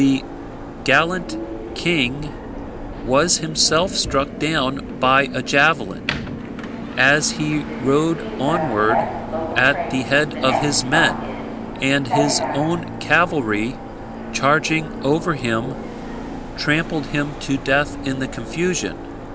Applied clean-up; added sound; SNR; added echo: none; Subway, metro, underground; 7 dB; none.